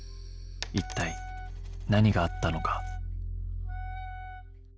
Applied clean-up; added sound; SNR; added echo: none; Wind instrument, woodwind instrument + Coin (dropping); 14 dB; none.